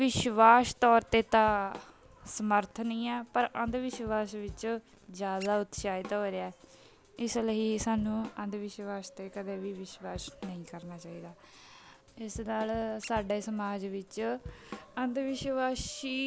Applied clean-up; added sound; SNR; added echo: none; Drum / Drum kit + Squeak; 20 dB; none.